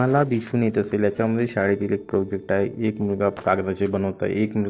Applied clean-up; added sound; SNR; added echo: neural separator model SepFormer DNS4.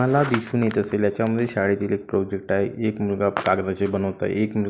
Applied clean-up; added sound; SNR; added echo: none; none; none; none.